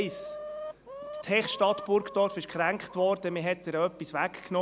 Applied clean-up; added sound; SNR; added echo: none; Chicken, rooster; 14 dB; none.